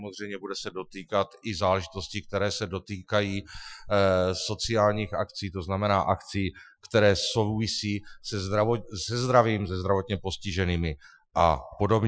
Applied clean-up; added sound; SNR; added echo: classical method Wiener filter.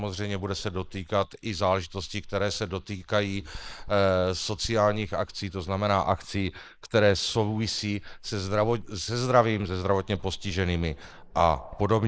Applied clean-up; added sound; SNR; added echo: neural mask model Resemble Enhance denoiser.